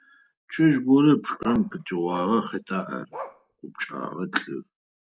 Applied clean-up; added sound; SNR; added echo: none; Bark; 17 dB; none.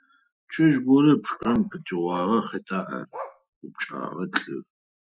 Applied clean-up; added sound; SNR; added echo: classical method Wiener filter.